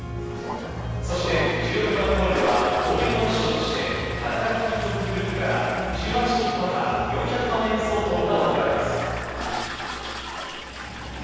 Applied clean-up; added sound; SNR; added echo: none; Toilet flush; 10 dB; reverberation time 2.2 s.